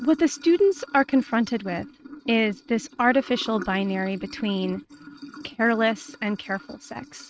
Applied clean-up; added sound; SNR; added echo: neural mask model RNNoise.